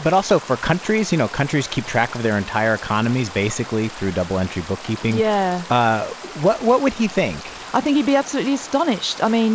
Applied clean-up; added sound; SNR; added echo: none; Stream; 16 dB; none.